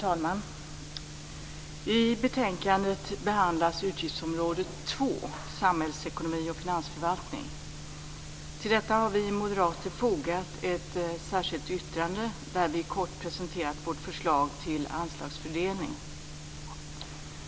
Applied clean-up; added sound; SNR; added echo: none; none; none; none.